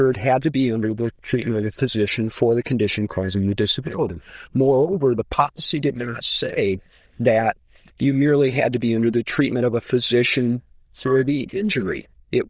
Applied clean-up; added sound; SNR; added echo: neural diffusion model UNIVERSE++.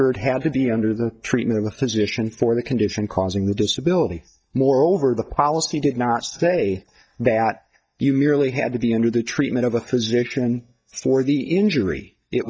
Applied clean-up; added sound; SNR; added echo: neural mask model DeepFilterNet 3.